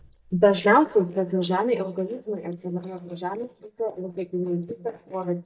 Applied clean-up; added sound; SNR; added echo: neural mask model DeepFilterNet 3.